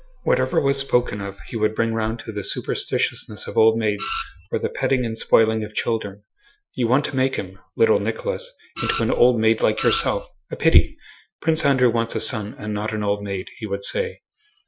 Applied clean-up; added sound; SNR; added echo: classical method Wiener filter.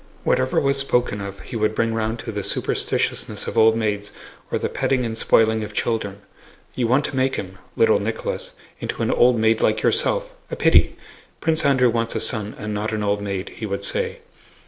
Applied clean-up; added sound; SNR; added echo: none; none; none; none.